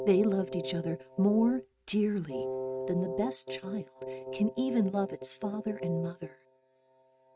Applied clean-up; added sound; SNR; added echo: neural mask model RNNoise.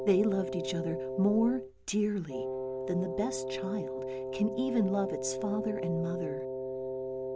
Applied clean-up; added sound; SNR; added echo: none; Wind instrument, woodwind instrument; 4 dB; none.